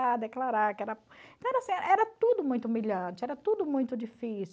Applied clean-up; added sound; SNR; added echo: none; none; none; none.